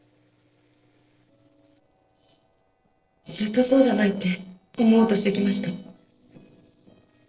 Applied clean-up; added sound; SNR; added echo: neural separator model SepFormer DNS4.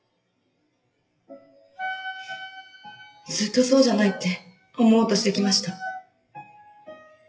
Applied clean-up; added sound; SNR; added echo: classical method WPE with log-MMSE.